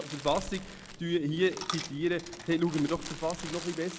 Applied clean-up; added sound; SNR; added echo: none; Crumpling, crinkling + Coin (dropping); 11 dB; none.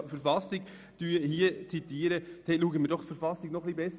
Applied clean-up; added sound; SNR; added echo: none; none; none; none.